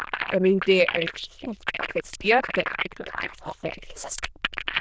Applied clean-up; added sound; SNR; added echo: neural diffusion model UNIVERSE++.